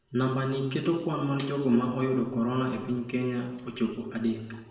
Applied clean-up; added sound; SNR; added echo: none; none; none; reverberation time 1.0 s.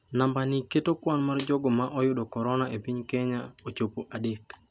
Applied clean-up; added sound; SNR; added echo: none; none; none; none.